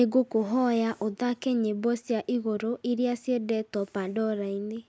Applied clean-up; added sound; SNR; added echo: none; none; none; none.